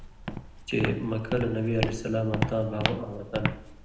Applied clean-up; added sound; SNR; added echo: none; Walk, footsteps; 4 dB; reverberation time 0.8 s.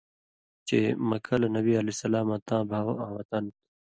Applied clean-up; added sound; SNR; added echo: none; none; none; none.